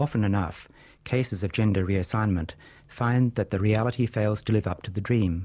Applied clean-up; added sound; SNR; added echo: none; none; none; none.